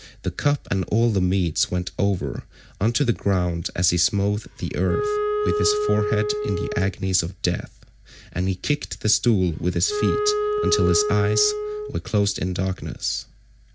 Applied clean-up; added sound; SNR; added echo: none; Wind instrument, woodwind instrument; 2 dB; none.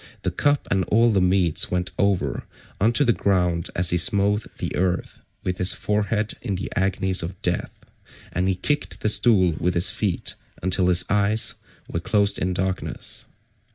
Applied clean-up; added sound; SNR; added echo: neural mask model Resemble Enhance denoiser.